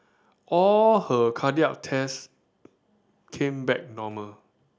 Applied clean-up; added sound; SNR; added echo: none; none; none; none.